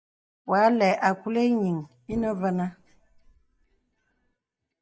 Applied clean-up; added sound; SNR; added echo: neural mask model DeepFilterNet 3.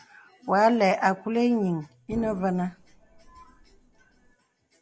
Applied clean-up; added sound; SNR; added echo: none; Explosion; 18 dB; none.